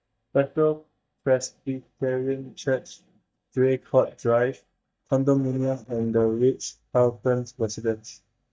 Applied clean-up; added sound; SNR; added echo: neural mask model DeepFilterNet 3.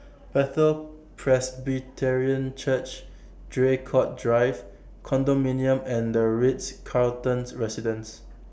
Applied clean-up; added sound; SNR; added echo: none; none; none; none.